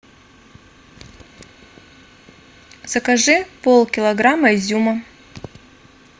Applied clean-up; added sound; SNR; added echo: none; none; none; none.